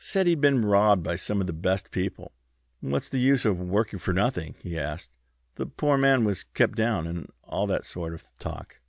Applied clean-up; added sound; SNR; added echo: none; none; none; none.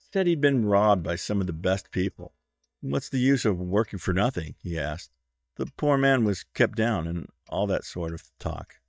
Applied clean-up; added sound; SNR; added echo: neural mask model DeepFilterNet 3.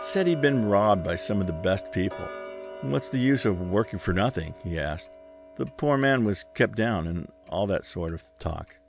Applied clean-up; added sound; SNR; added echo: none; Tick-tock; 15 dB; none.